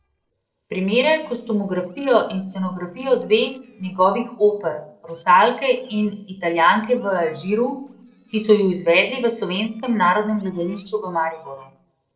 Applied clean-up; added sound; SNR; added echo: neural separator model SepFormer DNS4.